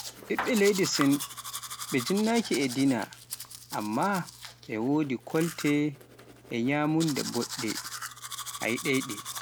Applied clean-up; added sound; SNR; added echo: none; Domestic sounds, home sounds; 10 dB; none.